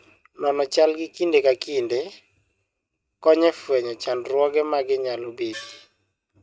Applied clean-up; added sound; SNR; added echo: neural mask model RNNoise.